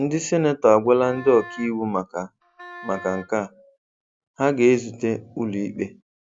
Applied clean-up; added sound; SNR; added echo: none; Wind instrument, woodwind instrument; 18 dB; none.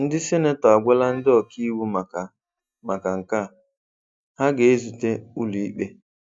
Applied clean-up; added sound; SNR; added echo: neural mask model DeepFilterNet 3.